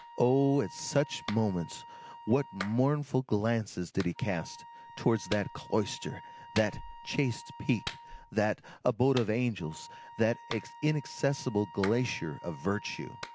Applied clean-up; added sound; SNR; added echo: none; Wind instrument, woodwind instrument + Clapping; 15 dB; none.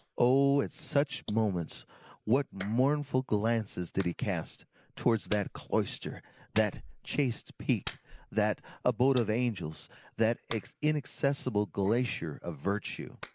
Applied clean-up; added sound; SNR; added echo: neural mask model Resemble Enhance denoiser.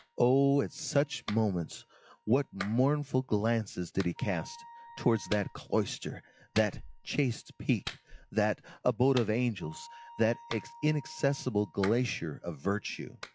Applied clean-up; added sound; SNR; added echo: classical method log-MMSE.